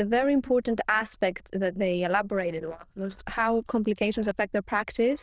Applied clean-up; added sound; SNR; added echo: neural diffusion model UNIVERSE++.